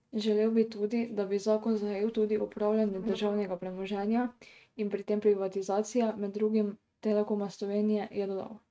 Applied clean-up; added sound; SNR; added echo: neural mask model RNNoise.